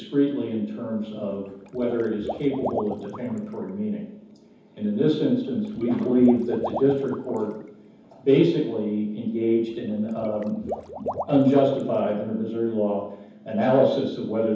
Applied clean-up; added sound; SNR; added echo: none; Water / Liquid; 14 dB; reverberation time 0.9 s.